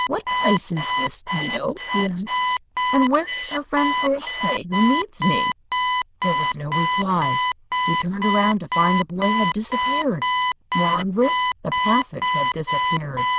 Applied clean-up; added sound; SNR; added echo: neural diffusion model UNIVERSE++.